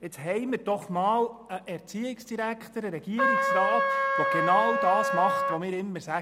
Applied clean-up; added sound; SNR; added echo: none; Trumpet; -3 dB; none.